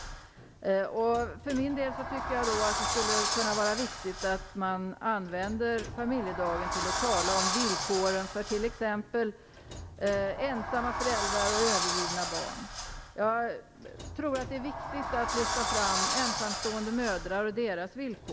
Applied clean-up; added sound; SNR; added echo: none; Sliding door; 2 dB; none.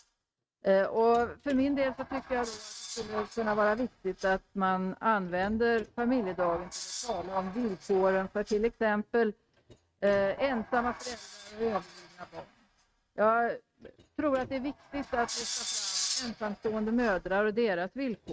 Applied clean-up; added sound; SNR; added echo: neural mask model RNNoise.